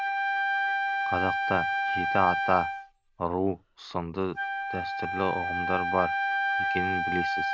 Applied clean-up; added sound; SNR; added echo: none; Wind instrument, woodwind instrument; -2 dB; none.